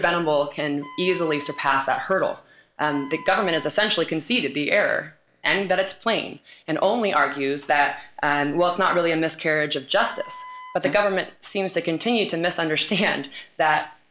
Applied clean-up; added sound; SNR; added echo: none; Wind instrument, woodwind instrument; 19 dB; none.